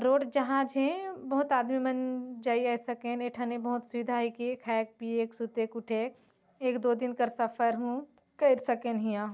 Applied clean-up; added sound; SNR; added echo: none; none; none; none.